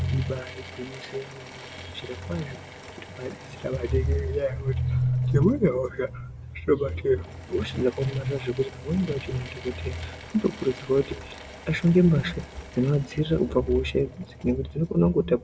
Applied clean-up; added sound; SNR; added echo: none; Drill / Mechanisms; 19 dB; none.